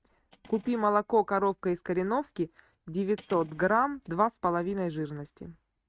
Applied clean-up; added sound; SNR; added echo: neural mask model RNNoise.